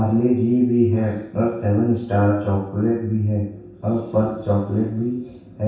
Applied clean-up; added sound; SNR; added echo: none; none; none; reverberation time 0.7 s.